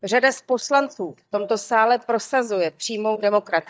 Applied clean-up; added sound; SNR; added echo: neural mask model DeepFilterNet 3.